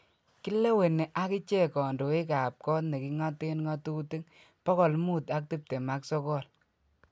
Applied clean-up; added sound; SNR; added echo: none; none; none; none.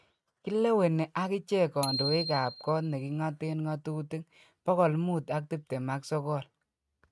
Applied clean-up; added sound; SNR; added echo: neural mask model RNNoise.